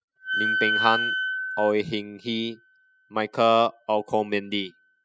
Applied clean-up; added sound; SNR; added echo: classical method spectral subtraction.